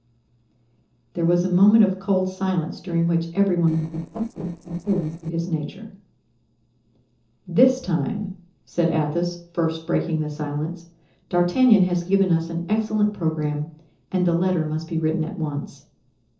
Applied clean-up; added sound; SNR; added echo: neural separator model SepFormer DNS4.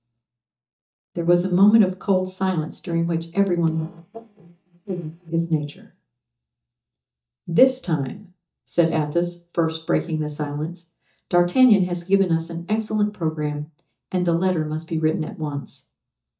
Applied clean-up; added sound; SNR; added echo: neural mask model DeepFilterNet 3.